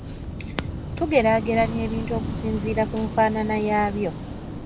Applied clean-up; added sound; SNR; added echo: none; Waves, surf / Wind; 6 dB; none.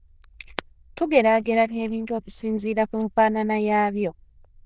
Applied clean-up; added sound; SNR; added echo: neural diffusion model UNIVERSE++.